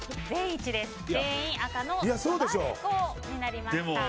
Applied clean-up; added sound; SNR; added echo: none; Scratching (performance technique); 19 dB; none.